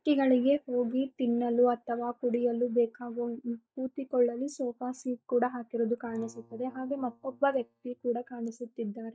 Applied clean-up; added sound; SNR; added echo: neural mask model DeepFilterNet 3.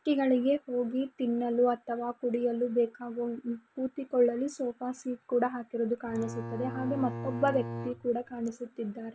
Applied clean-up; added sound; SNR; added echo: none; Bowed string instrument; 9 dB; none.